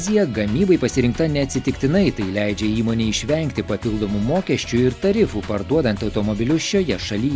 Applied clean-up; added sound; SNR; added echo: none; none; none; none.